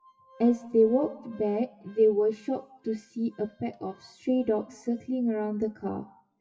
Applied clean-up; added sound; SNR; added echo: classical method WPE with log-MMSE.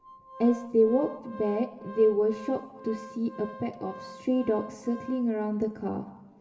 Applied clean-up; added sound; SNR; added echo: none; Organ; 17 dB; reverberation time 1.7 s.